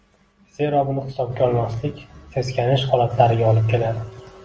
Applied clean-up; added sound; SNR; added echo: none; none; none; none.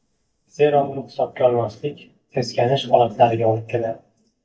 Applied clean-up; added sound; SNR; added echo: neural mask model DeepFilterNet 3.